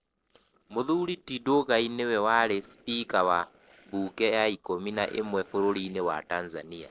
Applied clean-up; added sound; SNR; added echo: neural separator model SepFormer DNS4.